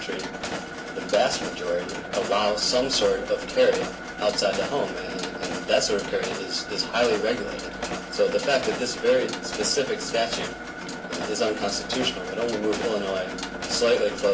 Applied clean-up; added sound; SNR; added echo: none; Mechanisms; 7 dB; reverberation time 0.2 s.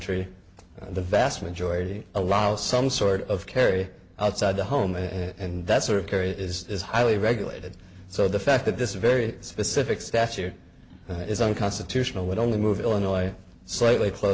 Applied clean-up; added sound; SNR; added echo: none; none; none; none.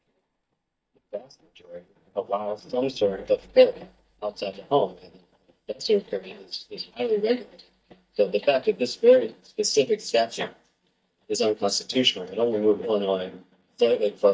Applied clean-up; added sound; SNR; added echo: neural mask model DeepFilterNet 3.